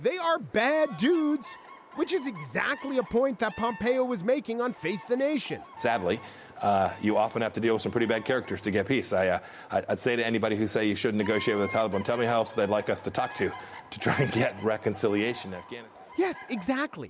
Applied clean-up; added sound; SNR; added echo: none; Bird vocalization, bird call, bird song; 17 dB; none.